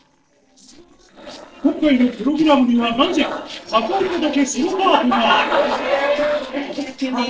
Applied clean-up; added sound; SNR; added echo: neural separator model SepFormer DNS4.